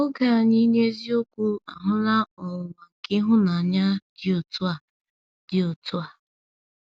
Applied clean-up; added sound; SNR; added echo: none; none; none; none.